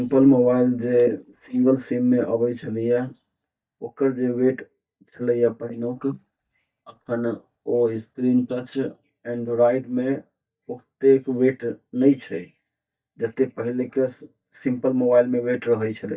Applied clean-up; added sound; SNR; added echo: neural mask model DeepFilterNet 3.